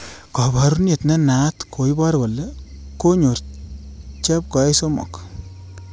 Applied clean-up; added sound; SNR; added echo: none; none; none; none.